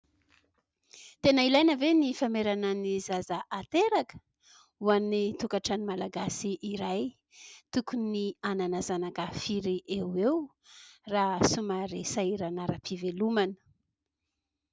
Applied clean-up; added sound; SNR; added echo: none; none; none; none.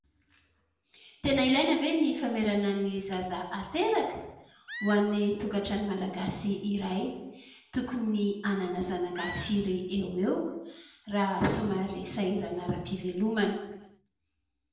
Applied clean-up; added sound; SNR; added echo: none; Animal; 15 dB; reverberation time 0.8 s.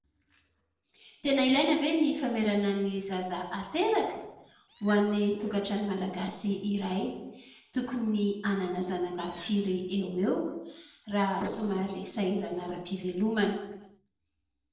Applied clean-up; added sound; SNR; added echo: neural separator model SepFormer DNS4.